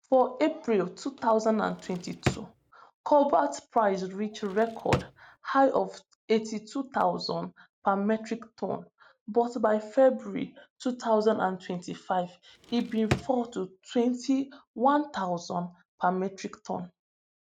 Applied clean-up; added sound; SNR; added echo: none; Drawer open or close; 7 dB; none.